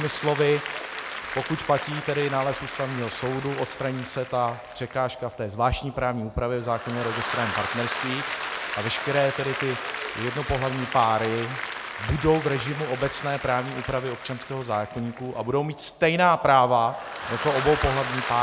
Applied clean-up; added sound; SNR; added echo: none; Applause / Crowd; 8 dB; none.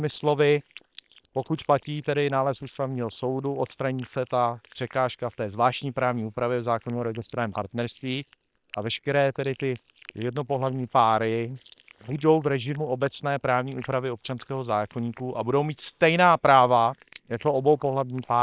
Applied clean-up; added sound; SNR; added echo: neural separator model SepFormer WHAM!.